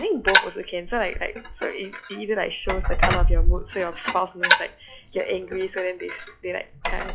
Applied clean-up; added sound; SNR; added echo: classical method log-MMSE.